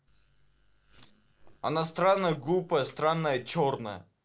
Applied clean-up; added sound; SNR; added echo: neural separator model SepFormer DNS4.